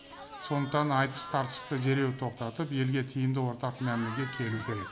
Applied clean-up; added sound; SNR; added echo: none; Crowd / Cheering; 13 dB; none.